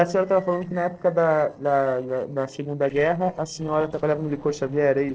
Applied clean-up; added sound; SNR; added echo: neural separator model SepFormer DNS4.